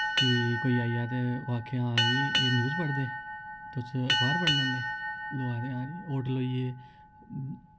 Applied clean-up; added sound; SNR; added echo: none; Boat, Water vehicle; 1 dB; none.